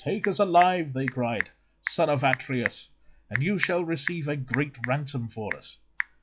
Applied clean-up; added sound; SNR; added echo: classical method log-MMSE.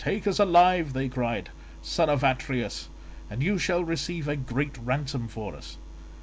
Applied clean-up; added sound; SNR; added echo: none; none; none; none.